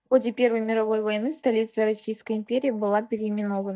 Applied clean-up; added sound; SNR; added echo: neural mask model DeepFilterNet 3.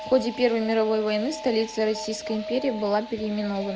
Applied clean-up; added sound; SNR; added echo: none; Alarm; 12 dB; none.